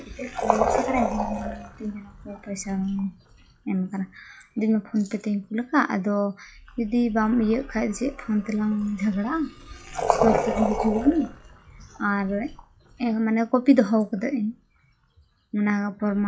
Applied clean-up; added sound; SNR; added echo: classical method WPE with log-MMSE.